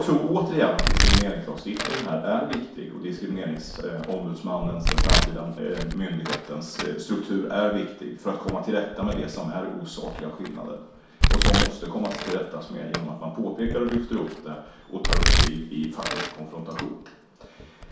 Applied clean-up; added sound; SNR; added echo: none; Domestic sounds, home sounds; -2 dB; reverberation time 0.6 s.